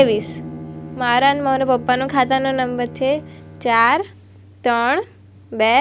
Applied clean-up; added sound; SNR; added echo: none; Drum + Bowed string instrument; 15 dB; none.